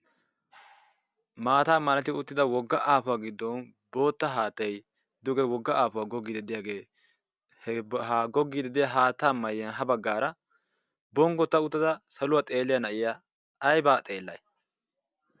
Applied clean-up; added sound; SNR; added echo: none; none; none; none.